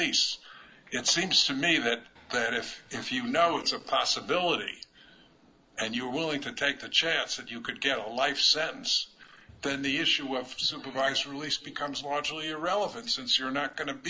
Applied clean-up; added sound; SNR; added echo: none; none; none; none.